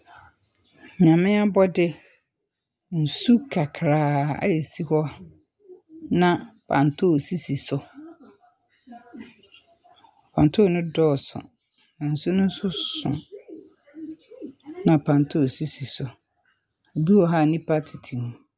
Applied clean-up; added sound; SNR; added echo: none; none; none; none.